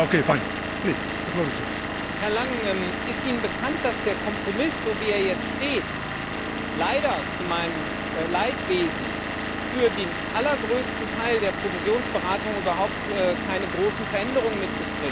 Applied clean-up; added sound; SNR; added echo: none; Engine / Vehicle; 2 dB; none.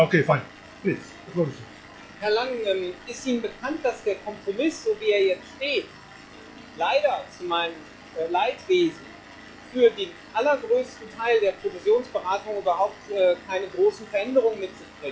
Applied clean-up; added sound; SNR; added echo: classical method log-MMSE.